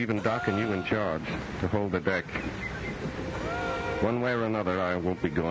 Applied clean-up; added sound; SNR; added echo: none; Gasp; 12 dB; none.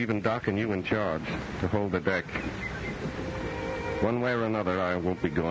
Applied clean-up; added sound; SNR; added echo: none; none; none; none.